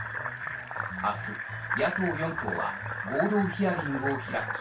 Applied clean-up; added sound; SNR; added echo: none; Fill (with liquid); 4 dB; reverberation time 0.2 s.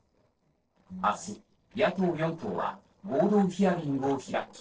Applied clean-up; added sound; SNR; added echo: neural separator model SepFormer DNS4.